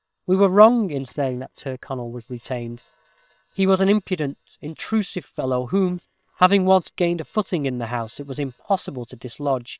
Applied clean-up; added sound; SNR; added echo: neural separator model SepFormer WHAM!.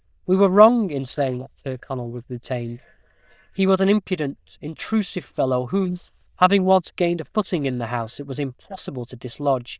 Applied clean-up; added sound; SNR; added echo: neural diffusion model UNIVERSE++.